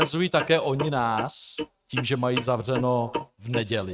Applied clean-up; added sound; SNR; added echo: neural mask model RNNoise.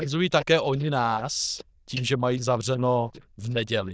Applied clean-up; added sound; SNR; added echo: neural diffusion model UNIVERSE++.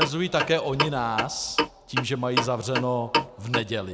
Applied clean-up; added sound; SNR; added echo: none; Clock; 2 dB; none.